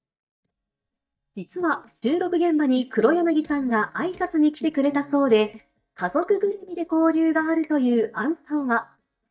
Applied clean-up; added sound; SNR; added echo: neural mask model DeepFilterNet 3.